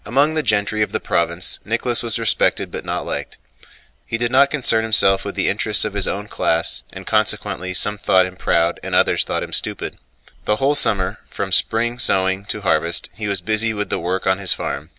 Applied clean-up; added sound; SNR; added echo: none; none; none; none.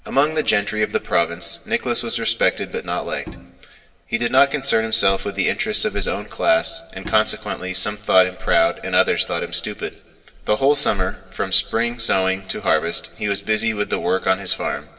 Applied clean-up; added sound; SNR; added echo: none; Bowed string instrument; 18 dB; reverberation time 1.7 s.